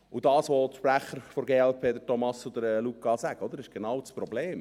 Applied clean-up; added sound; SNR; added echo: none; none; none; none.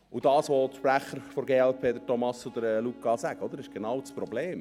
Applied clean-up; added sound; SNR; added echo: none; Electric guitar; 20 dB; none.